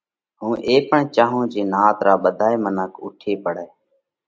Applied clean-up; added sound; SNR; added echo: none; none; none; none.